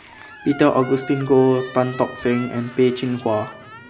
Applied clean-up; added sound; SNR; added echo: none; Squeak; 18 dB; reverberation time 0.6 s.